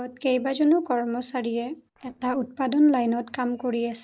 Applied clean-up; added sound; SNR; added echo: neural separator model SepFormer DNS4.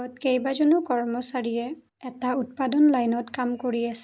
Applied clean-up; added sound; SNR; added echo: none; none; none; none.